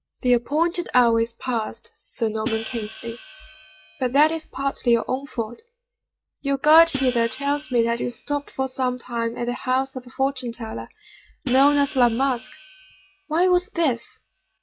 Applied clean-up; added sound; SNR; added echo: classical method log-MMSE.